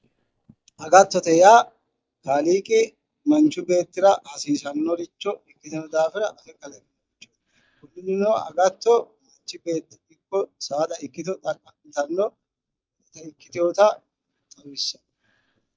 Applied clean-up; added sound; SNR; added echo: neural mask model DeepFilterNet 3.